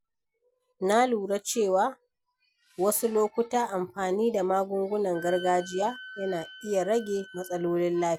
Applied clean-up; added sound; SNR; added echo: none; Wind instrument, woodwind instrument; 18 dB; none.